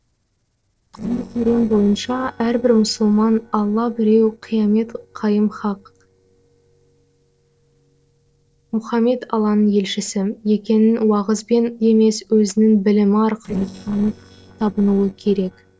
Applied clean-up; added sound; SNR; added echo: neural separator model SepFormer DNS4.